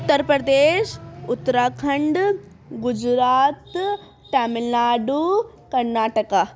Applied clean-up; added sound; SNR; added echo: none; none; none; none.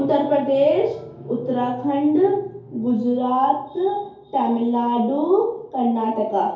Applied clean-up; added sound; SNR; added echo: none; none; none; reverberation time 2.4 s.